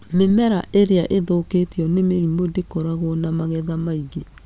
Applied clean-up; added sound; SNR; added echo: none; none; none; none.